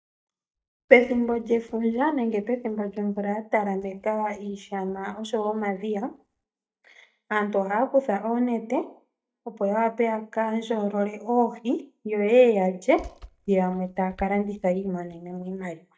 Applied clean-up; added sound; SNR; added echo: neural mask model DeepFilterNet 3.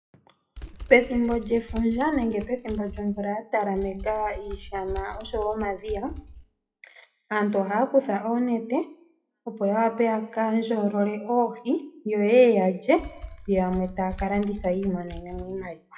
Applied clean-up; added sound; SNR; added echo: classical method WPE with log-MMSE.